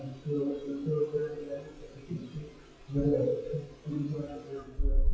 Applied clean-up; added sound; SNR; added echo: classical method WPE with log-MMSE.